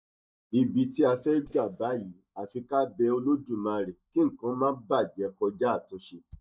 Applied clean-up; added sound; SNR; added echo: neural mask model DeepFilterNet 3.